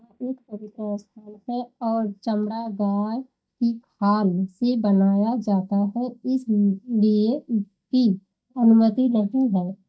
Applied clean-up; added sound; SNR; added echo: neural mask model DeepFilterNet 3.